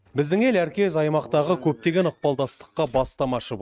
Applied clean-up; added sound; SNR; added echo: neural mask model RNNoise.